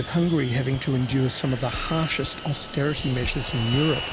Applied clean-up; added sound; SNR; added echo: none; Fixed-wing aircraft, airplane; 10 dB; none.